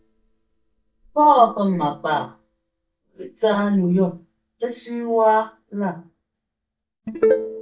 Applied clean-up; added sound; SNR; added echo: neural mask model DeepFilterNet 3.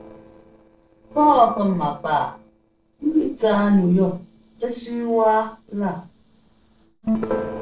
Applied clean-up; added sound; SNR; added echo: neural separator model SepFormer DNS4.